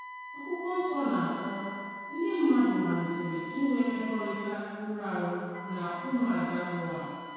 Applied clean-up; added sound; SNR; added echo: none; Wind instrument, woodwind instrument; 12 dB; reverberation time 2.0 s.